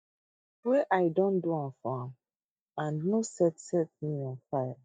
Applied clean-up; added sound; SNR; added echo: neural mask model DeepFilterNet 3.